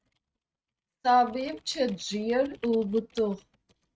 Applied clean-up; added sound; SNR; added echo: neural mask model RNNoise.